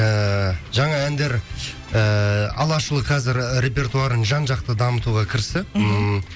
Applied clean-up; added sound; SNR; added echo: none; none; none; none.